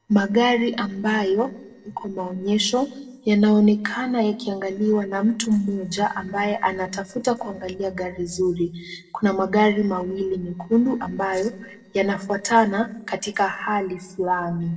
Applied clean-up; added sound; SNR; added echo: neural separator model SepFormer DNS4.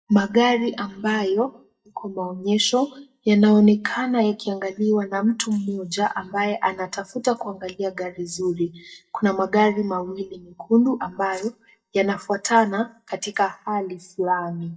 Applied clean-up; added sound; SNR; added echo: neural mask model DeepFilterNet 3.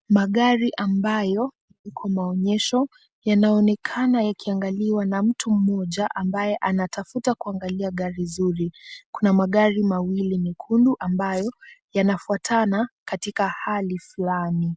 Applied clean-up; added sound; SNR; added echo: none; none; none; none.